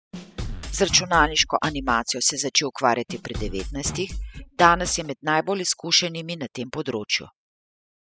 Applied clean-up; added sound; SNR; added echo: classical method spectral subtraction.